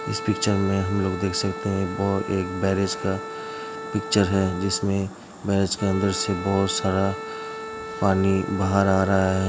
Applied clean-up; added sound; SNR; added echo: none; Wind instrument, woodwind instrument; 10 dB; none.